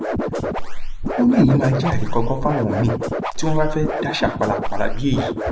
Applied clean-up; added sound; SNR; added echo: neural mask model Resemble Enhance denoiser.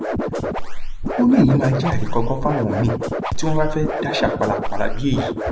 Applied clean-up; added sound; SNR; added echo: none; Scratching (performance technique); 0 dB; none.